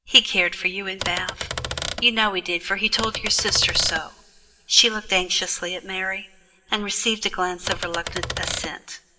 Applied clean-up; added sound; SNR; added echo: none; Typewriter; 6 dB; reverberation time 1.3 s.